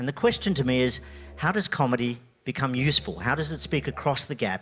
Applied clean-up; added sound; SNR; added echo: none; Musical instrument; 19 dB; none.